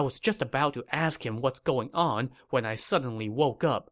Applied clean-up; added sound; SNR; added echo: none; none; none; none.